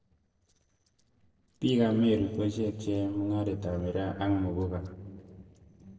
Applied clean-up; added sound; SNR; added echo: neural separator model SepFormer DNS4.